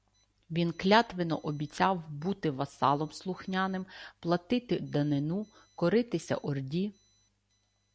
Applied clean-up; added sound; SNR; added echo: none; none; none; none.